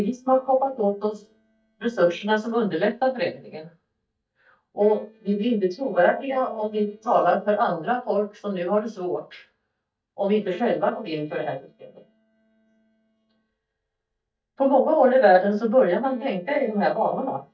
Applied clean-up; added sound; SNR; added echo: neural mask model DeepFilterNet 3.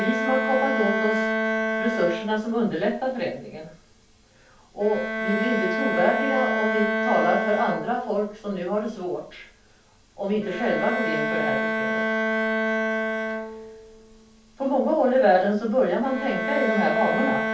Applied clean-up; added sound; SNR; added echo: none; Bowed string instrument; 2 dB; reverberation time 0.3 s.